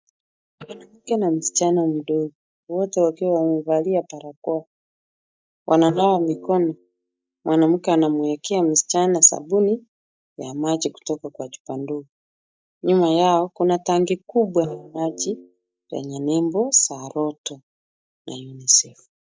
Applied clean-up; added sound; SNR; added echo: neural mask model DeepFilterNet 3.